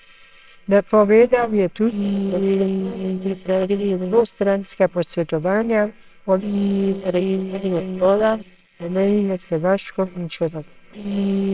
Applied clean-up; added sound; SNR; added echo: neural separator model SepFormer WHAMR!.